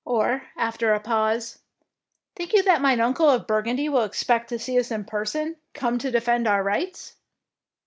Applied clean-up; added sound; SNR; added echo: none; none; none; none.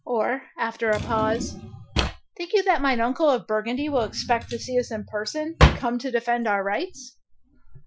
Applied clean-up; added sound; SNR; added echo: classical method Wiener filter.